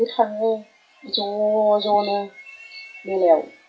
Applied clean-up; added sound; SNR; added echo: classical method WPE with log-MMSE.